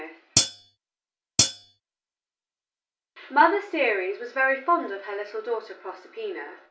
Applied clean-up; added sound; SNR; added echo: none; Hi-hat; -4 dB; reverberation time 0.3 s.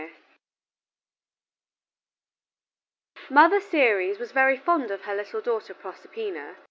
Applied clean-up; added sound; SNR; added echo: none; none; none; none.